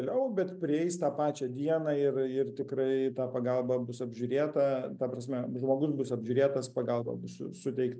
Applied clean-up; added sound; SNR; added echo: none; none; none; none.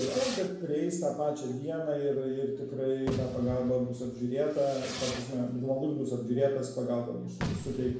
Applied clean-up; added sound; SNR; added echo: none; Fireworks; 11 dB; reverberation time 0.7 s.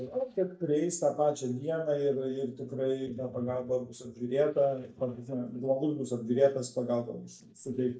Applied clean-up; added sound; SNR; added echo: neural mask model DeepFilterNet 3.